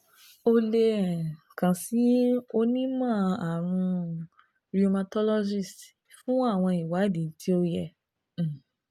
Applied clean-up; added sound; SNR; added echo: none; none; none; none.